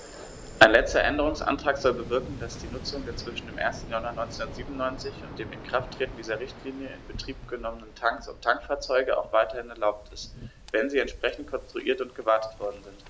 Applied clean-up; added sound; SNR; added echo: none; Waves, surf; 13 dB; none.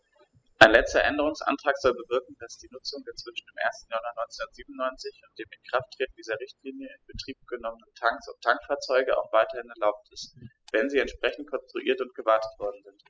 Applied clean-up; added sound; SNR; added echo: classical method spectral subtraction.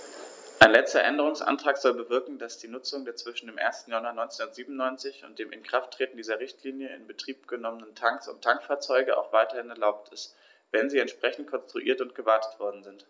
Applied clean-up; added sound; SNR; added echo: none; none; none; none.